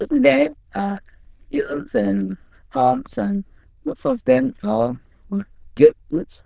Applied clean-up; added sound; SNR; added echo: neural diffusion model UNIVERSE++.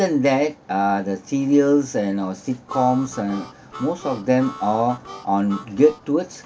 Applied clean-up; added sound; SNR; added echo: none; Harmonica; 17 dB; none.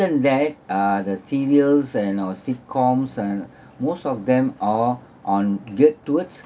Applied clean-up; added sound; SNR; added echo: none; none; none; none.